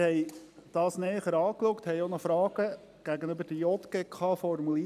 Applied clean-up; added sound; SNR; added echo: none; none; none; none.